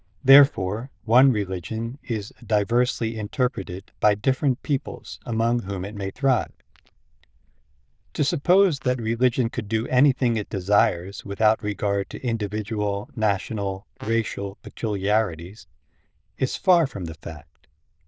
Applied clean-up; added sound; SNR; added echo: neural diffusion model UNIVERSE++.